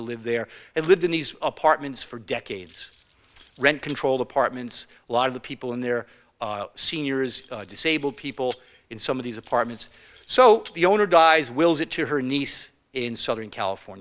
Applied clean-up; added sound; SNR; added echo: none; Keys jangling; 19 dB; none.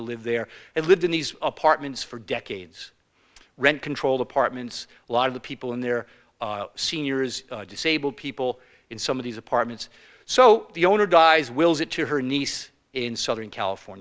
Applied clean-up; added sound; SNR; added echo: none; none; none; none.